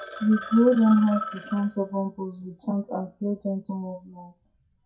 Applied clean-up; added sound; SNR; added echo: classical method WPE with log-MMSE.